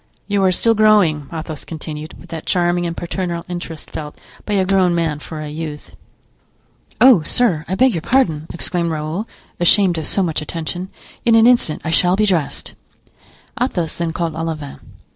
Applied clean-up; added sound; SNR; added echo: neural separator model SepFormer DNS4.